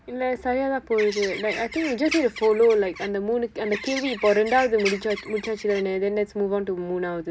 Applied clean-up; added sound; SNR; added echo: none; Bird; 11 dB; none.